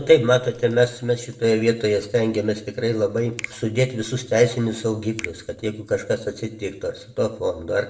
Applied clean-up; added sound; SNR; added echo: none; Finger snapping; 18 dB; reverberation time 0.6 s.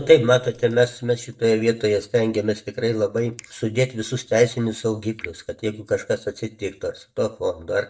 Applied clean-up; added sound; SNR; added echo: neural mask model DeepFilterNet 3.